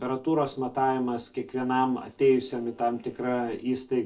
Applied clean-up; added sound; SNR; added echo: neural separator model SepFormer DNS4.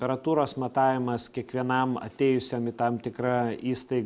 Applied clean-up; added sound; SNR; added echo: none; none; none; none.